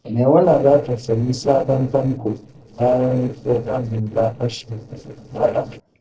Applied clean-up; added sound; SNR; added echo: neural separator model SepFormer DNS4.